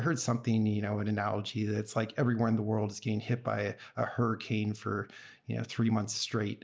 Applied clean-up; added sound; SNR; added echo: none; none; none; none.